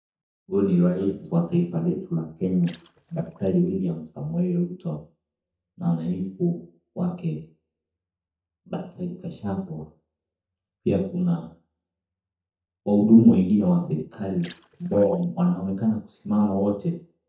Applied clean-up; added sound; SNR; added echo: neural mask model DeepFilterNet 3.